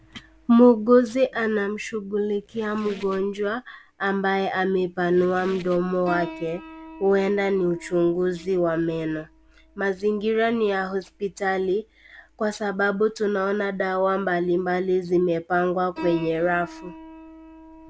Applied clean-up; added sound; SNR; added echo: none; Squeak + Piano; 20 dB; none.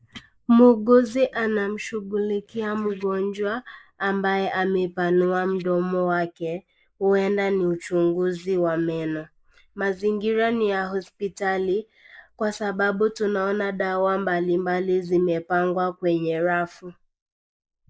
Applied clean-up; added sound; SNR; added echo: neural mask model Resemble Enhance denoiser.